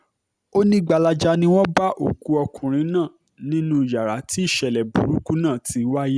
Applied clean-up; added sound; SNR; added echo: none; none; none; none.